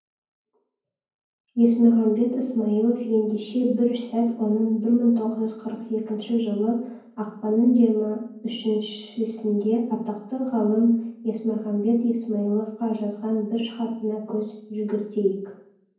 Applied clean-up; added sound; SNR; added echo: none; none; none; reverberation time 0.9 s.